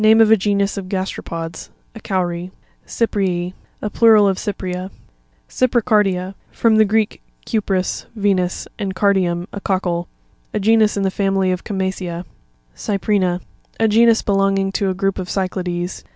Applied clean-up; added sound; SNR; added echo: none; none; none; none.